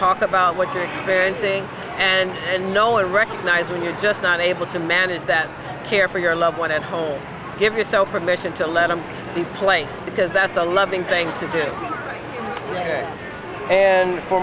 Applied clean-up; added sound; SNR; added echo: none; none; none; none.